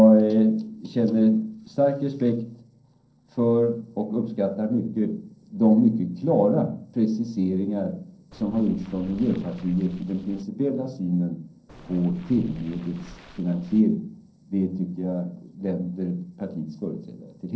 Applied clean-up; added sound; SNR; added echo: neural separator model SepFormer DNS4.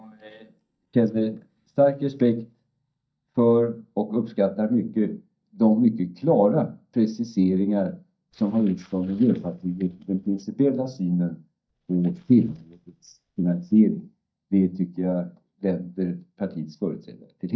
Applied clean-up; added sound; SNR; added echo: neural mask model DeepFilterNet 3.